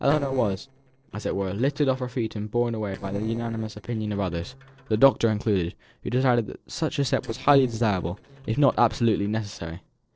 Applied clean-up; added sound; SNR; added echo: neural separator model SepFormer DNS4.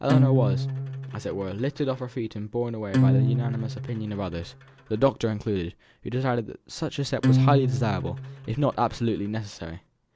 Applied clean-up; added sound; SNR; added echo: none; Acoustic guitar; -1 dB; none.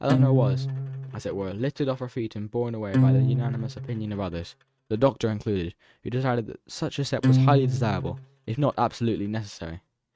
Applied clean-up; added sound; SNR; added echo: neural mask model RNNoise.